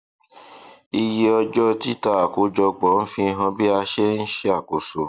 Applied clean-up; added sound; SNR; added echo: none; none; none; none.